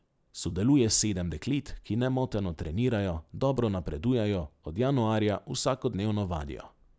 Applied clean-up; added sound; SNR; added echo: none; none; none; none.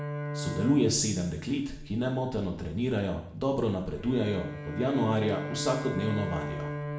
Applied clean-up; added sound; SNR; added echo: none; Bowed string instrument; 8 dB; reverberation time 0.7 s.